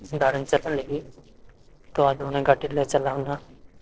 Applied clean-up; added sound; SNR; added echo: neural separator model SepFormer DNS4.